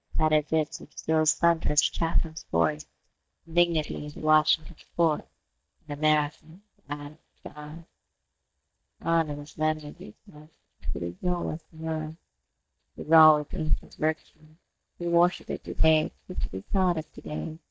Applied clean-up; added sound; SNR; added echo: neural mask model DeepFilterNet 3.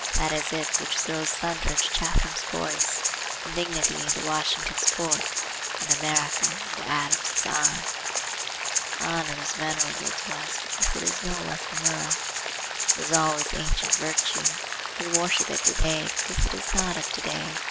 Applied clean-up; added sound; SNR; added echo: none; Breathing + Rain; -2 dB; none.